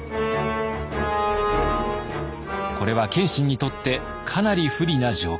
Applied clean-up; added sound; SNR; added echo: none; none; none; none.